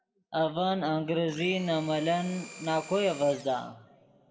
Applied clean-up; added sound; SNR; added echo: none; Domestic sounds, home sounds; 17 dB; reverberation time 2.2 s.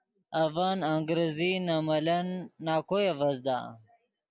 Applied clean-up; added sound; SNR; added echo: none; none; none; none.